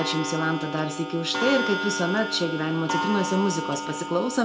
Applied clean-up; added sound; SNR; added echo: none; Clock; 4 dB; reverberation time 0.5 s.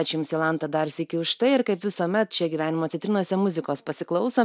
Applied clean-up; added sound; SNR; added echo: none; none; none; none.